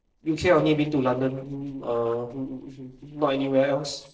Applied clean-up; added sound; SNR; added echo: neural separator model SepFormer DNS4.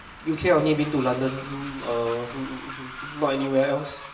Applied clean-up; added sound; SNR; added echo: none; Train; 14 dB; reverberation time 0.9 s.